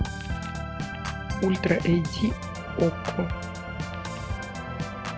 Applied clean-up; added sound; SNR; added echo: none; Organ; 3 dB; none.